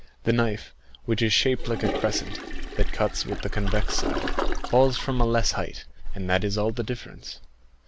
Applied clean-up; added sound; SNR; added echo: none; Toilet flush; 9 dB; none.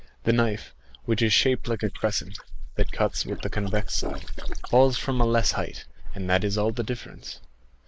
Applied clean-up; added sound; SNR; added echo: neural mask model Resemble Enhance denoiser.